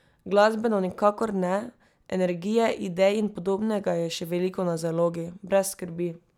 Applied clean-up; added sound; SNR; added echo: none; none; none; none.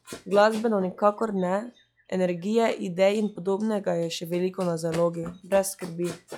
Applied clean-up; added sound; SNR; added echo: classical method log-MMSE.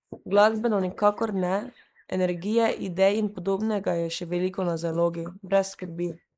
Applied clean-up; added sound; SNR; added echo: neural mask model Resemble Enhance denoiser.